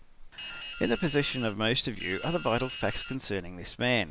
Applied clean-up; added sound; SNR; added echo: none; Drip; 12 dB; none.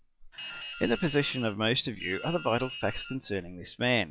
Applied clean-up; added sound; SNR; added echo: classical method log-MMSE.